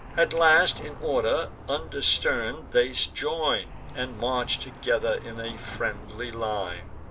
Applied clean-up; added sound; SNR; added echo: none; Traffic noise, roadway noise; 14 dB; none.